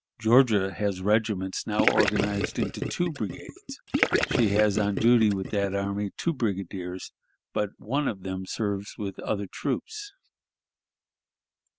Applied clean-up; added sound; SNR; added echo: none; Gurgling / Liquid; 2 dB; none.